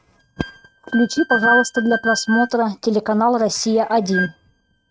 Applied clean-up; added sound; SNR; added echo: neural mask model RNNoise.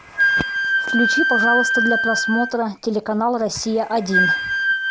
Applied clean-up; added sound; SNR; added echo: none; Wind instrument, woodwind instrument; -2 dB; none.